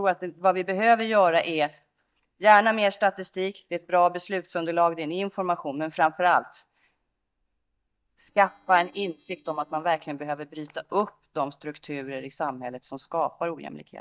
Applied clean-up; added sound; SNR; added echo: neural mask model DeepFilterNet 3.